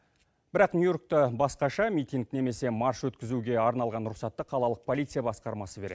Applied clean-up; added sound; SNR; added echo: none; none; none; none.